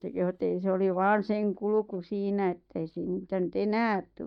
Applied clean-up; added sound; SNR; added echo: neural mask model DeepFilterNet 3.